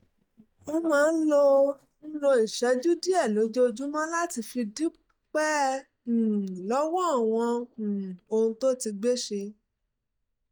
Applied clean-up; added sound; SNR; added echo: neural mask model DeepFilterNet 3.